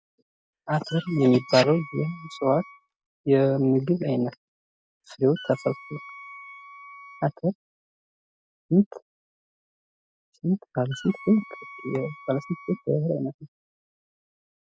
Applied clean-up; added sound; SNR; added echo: none; Wind instrument, woodwind instrument; 18 dB; none.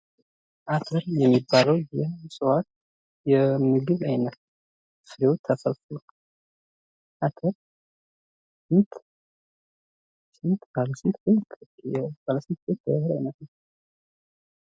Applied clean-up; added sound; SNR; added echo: none; none; none; none.